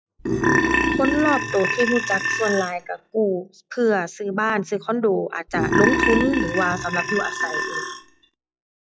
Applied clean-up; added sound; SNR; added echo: classical method log-MMSE.